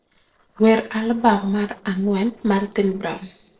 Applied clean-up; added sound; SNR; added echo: neural separator model SepFormer DNS4.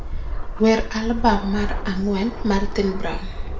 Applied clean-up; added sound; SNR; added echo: none; Fixed-wing aircraft, airplane; 3 dB; reverberation time 0.4 s.